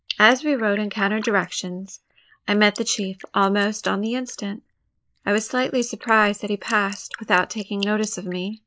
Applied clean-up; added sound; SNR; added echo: neural mask model Resemble Enhance denoiser.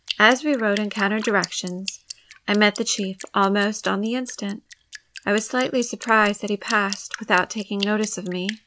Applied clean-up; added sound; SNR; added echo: none; Drip; 15 dB; none.